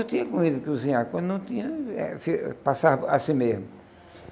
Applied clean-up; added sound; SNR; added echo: none; none; none; none.